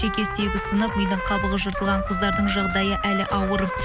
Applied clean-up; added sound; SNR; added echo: none; Trumpet; 5 dB; none.